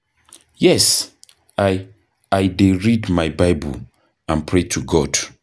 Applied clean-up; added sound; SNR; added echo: none; none; none; none.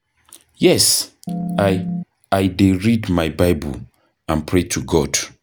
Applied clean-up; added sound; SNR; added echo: none; Organ; 4 dB; none.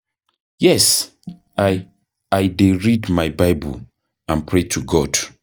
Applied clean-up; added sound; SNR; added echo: neural mask model DeepFilterNet 3.